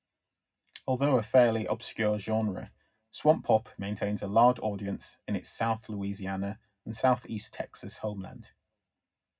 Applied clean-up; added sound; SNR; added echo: none; none; none; reverberation time 0.3 s.